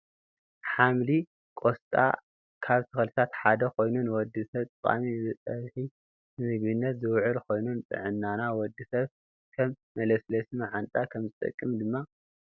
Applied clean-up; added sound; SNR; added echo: none; none; none; none.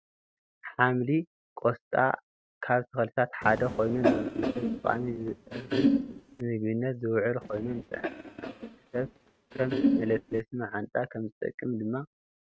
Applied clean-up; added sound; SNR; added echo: neural mask model RNNoise.